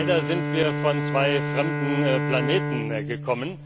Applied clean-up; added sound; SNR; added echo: none; Bowed string instrument; 1 dB; none.